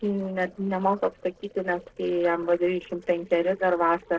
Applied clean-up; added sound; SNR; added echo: neural separator model SepFormer DNS4.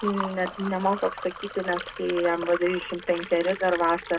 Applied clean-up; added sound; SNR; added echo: none; Liquid; 10 dB; reverberation time 0.2 s.